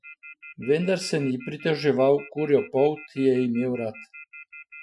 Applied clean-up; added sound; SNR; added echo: classical method Wiener filter.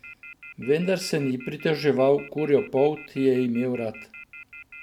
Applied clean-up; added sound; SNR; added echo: none; Telephone; 19 dB; none.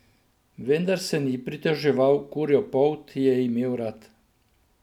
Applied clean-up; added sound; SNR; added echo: none; none; none; none.